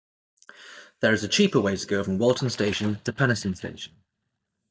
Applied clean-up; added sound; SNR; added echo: neural mask model DeepFilterNet 3.